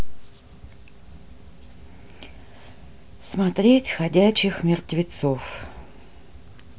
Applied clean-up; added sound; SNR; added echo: none; none; none; none.